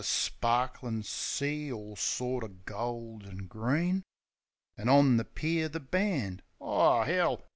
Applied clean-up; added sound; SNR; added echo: none; none; none; none.